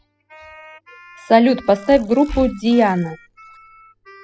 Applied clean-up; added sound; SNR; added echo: classical method spectral subtraction.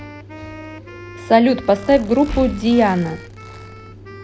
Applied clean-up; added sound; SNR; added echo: none; Wind instrument, woodwind instrument + Zipper (clothing); 18 dB; none.